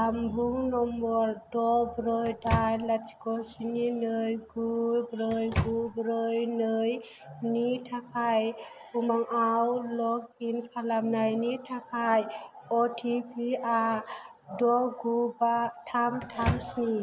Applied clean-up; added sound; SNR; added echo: none; Microwave oven; 4 dB; none.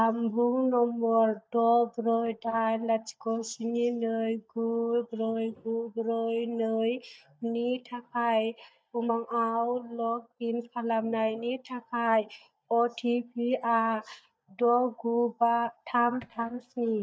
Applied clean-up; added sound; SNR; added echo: neural mask model DeepFilterNet 3.